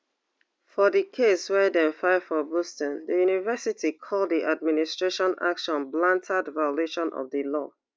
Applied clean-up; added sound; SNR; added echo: none; none; none; none.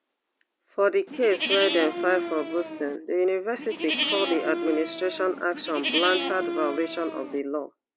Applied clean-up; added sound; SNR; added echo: none; Livestock, farm animals, working animals; 3 dB; none.